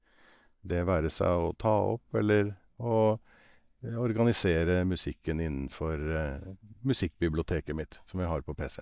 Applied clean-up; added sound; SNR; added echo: neural mask model DeepFilterNet 3.